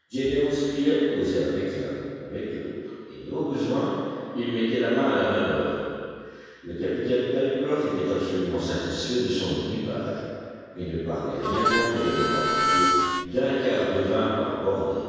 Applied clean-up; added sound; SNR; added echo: none; Harmonica; -2 dB; reverberation time 2.2 s.